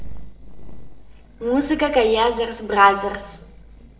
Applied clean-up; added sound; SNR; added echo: neural separator model SepFormer DNS4.